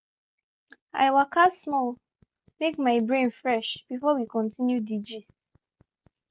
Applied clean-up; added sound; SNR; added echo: none; none; none; none.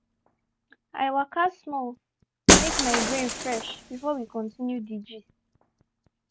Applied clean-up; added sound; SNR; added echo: none; Shatter; -3 dB; none.